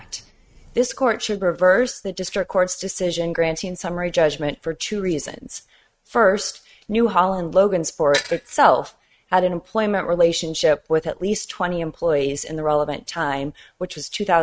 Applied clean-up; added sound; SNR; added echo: neural mask model RNNoise.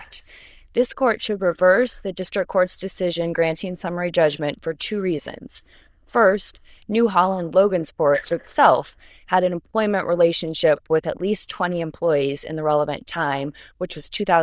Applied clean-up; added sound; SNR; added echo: neural diffusion model UNIVERSE++.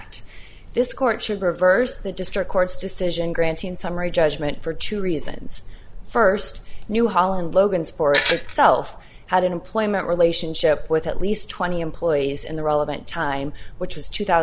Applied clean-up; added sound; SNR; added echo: none; Tools; -1 dB; none.